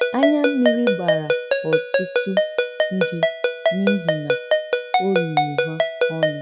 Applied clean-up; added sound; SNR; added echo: none; Ringtone; -4 dB; none.